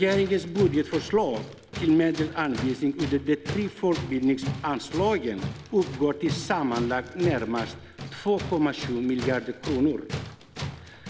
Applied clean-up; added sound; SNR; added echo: none; Tools; 10 dB; none.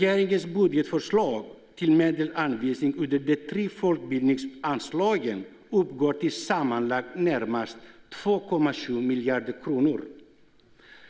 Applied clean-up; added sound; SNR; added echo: none; none; none; none.